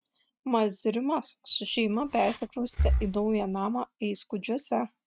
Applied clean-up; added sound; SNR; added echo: neural mask model RNNoise.